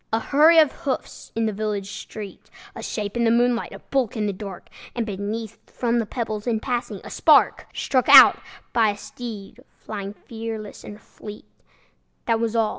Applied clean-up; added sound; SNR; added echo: none; none; none; none.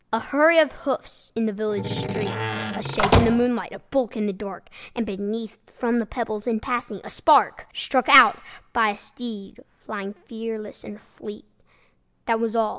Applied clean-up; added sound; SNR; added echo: none; Slam; -1 dB; none.